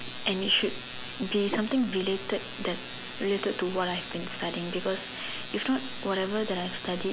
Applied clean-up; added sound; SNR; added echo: none; none; none; none.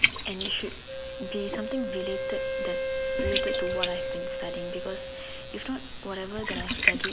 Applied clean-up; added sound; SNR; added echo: none; Wind instrument, woodwind instrument + Liquid; -5 dB; none.